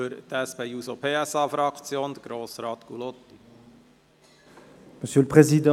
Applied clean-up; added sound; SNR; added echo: none; none; none; none.